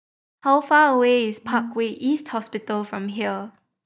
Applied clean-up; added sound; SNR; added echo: neural mask model DeepFilterNet 3.